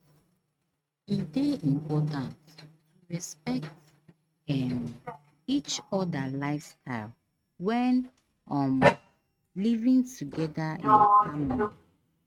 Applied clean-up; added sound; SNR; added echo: neural mask model RNNoise.